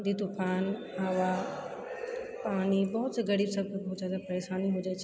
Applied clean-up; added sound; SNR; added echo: none; none; none; none.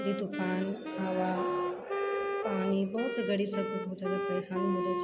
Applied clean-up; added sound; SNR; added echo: none; Wind instrument, woodwind instrument; 2 dB; none.